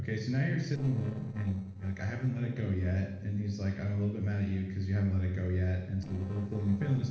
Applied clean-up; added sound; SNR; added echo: neural separator model SepFormer DNS4.